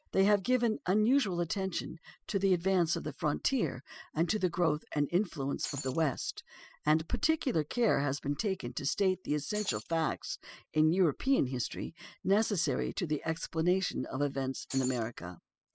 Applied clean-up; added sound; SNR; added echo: classical method spectral subtraction.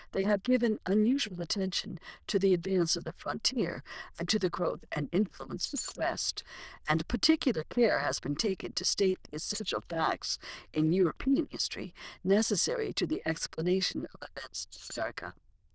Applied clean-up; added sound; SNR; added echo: neural diffusion model UNIVERSE++.